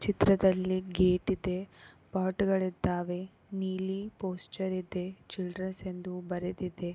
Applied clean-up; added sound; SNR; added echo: none; none; none; none.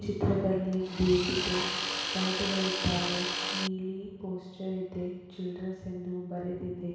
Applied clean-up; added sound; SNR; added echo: none; Tools; 1 dB; reverberation time 1.1 s.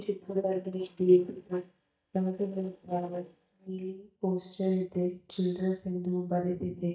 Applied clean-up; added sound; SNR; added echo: neural mask model DeepFilterNet 3.